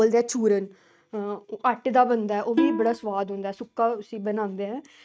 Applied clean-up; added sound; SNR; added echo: neural mask model RNNoise.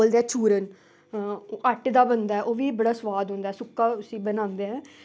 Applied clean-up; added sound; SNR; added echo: none; none; none; none.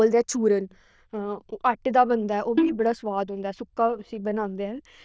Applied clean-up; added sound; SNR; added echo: neural diffusion model UNIVERSE++.